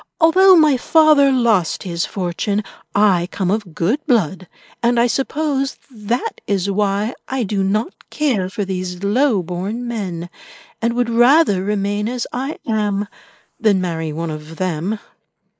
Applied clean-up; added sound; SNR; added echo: neural mask model Resemble Enhance denoiser.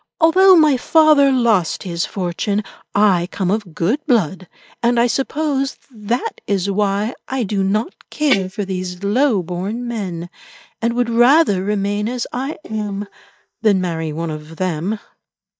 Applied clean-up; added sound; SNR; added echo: neural mask model DeepFilterNet 3.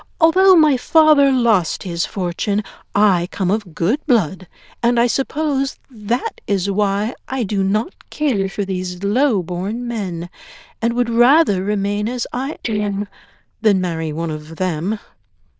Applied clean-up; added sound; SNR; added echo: neural diffusion model UNIVERSE++.